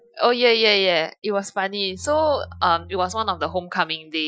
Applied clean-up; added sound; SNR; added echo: classical method Wiener filter.